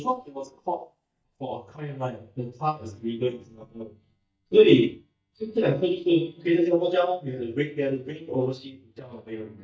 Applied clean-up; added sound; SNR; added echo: neural mask model DeepFilterNet 3.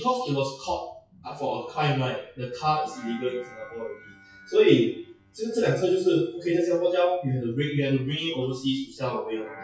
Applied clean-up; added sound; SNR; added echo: classical method WPE with log-MMSE.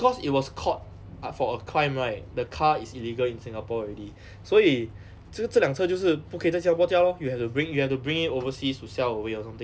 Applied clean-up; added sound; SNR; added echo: none; none; none; none.